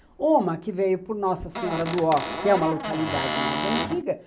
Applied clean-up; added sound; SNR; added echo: none; Squeak / Cupboard open or close; 4 dB; none.